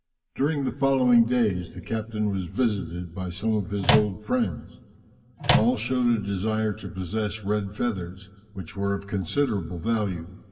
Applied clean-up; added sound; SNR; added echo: none; Microwave oven; -1 dB; reverberation time 1.6 s.